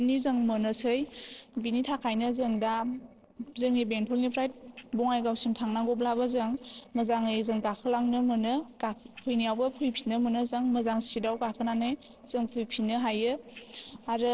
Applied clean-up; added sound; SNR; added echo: neural separator model SepFormer DNS4.